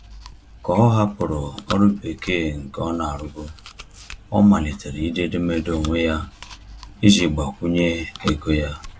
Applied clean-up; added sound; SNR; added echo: none; Chewing, mastication; 18 dB; none.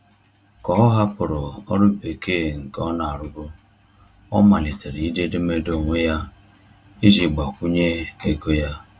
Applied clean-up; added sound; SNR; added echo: none; none; none; none.